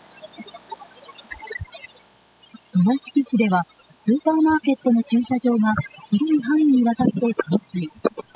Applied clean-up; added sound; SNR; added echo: classical method spectral subtraction.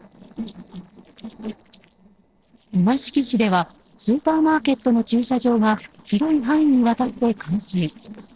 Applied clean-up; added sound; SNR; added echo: neural separator model SepFormer DNS4.